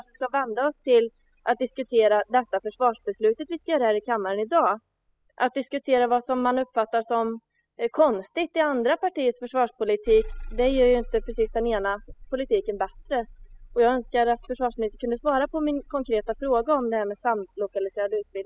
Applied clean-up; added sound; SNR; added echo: classical method spectral subtraction.